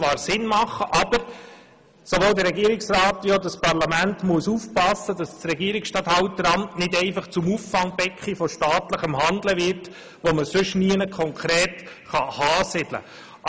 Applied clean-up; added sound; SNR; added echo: none; none; none; none.